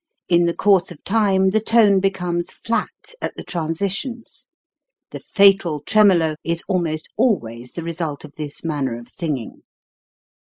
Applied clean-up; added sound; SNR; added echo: neural mask model Resemble Enhance denoiser.